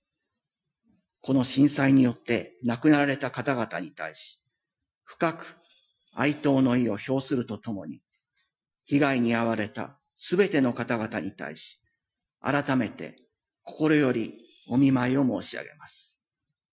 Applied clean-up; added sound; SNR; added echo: classical method Wiener filter.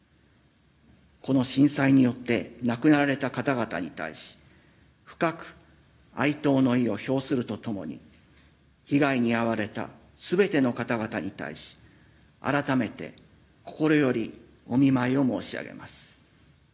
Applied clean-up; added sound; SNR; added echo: none; none; none; none.